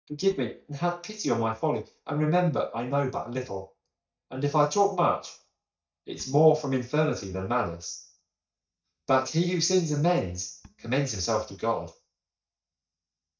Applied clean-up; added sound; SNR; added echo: neural mask model DeepFilterNet 3.